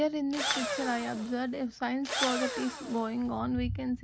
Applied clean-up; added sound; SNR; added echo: none; Engine / Drill; 4 dB; none.